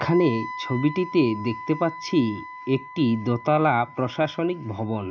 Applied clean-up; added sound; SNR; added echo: none; Wind instrument, woodwind instrument; 14 dB; none.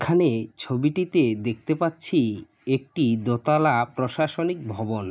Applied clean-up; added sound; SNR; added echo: none; none; none; none.